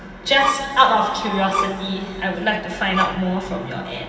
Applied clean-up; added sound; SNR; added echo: none; Bowed string instrument; 6 dB; reverberation time 2.6 s.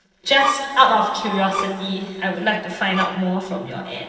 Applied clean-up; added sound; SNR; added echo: neural separator model SepFormer DNS4.